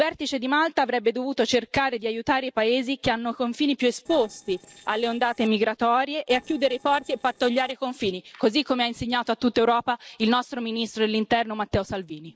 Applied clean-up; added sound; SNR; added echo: neural separator model SepFormer DNS4.